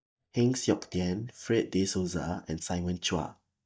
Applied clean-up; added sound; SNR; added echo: neural mask model DeepFilterNet 3.